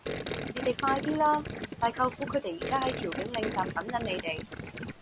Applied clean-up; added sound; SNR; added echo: none; Gurgling; 5 dB; none.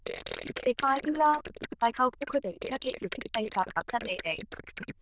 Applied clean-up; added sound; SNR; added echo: neural diffusion model UNIVERSE++.